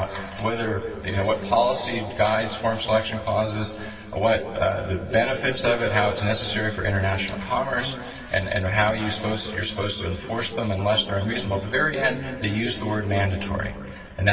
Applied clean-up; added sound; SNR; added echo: none; none; none; reverberation time 2.6 s.